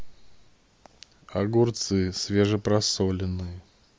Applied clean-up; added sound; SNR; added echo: none; none; none; none.